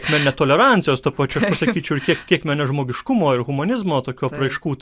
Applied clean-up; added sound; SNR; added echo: none; none; none; none.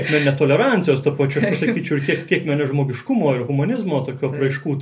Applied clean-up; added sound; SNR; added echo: none; none; none; reverberation time 0.3 s.